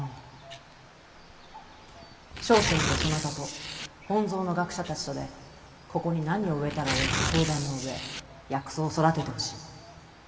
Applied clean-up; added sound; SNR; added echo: none; Tearing; 5 dB; reverberation time 1.9 s.